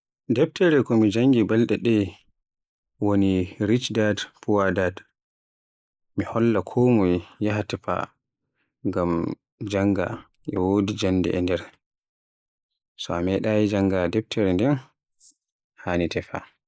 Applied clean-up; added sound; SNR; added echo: neural mask model Resemble Enhance denoiser.